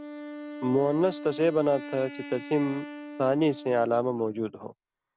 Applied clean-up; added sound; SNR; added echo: none; Wind instrument, woodwind instrument; 13 dB; none.